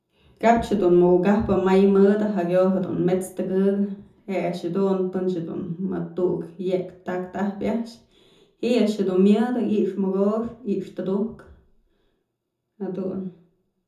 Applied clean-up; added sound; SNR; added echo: none; none; none; reverberation time 0.5 s.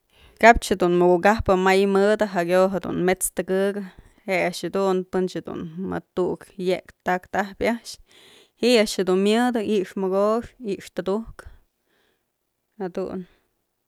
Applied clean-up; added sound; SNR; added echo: none; none; none; none.